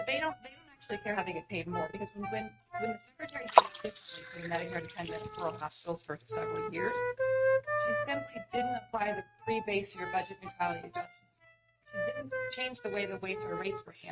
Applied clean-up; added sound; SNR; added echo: neural mask model RNNoise.